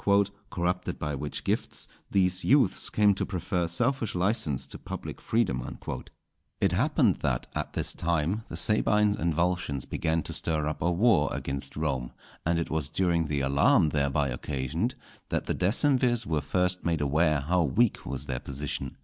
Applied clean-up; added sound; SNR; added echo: none; none; none; none.